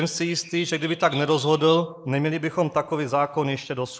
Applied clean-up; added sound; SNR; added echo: neural mask model Resemble Enhance denoiser.